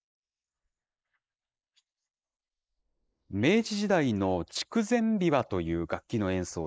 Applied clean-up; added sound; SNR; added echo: neural mask model Resemble Enhance denoiser.